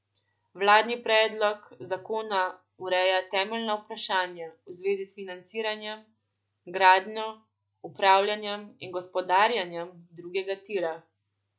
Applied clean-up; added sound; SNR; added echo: none; none; none; none.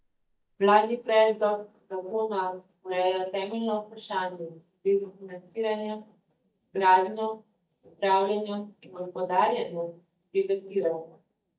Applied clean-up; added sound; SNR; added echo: neural mask model DeepFilterNet 3.